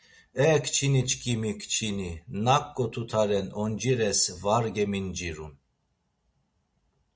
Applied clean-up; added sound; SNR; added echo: none; none; none; none.